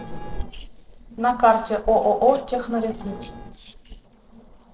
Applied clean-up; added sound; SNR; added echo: neural separator model SepFormer DNS4.